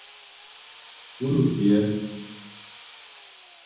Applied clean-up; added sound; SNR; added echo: none; Drill; 15 dB; reverberation time 1.2 s.